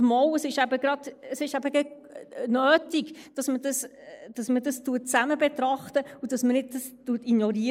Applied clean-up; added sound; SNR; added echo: neural mask model Resemble Enhance denoiser.